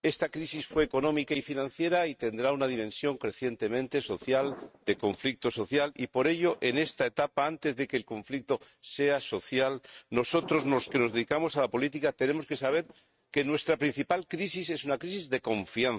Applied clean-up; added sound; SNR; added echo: neural mask model RNNoise.